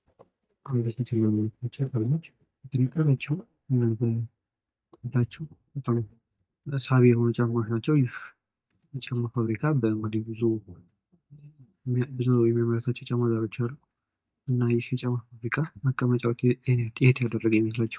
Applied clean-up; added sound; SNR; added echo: neural mask model DeepFilterNet 3.